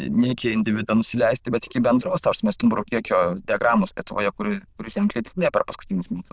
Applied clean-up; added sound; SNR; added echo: neural diffusion model UNIVERSE++.